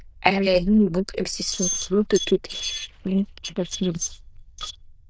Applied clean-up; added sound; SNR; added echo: neural diffusion model UNIVERSE++.